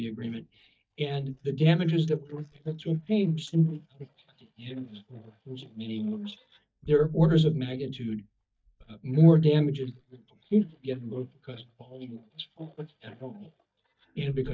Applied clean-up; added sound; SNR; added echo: neural mask model DeepFilterNet 3.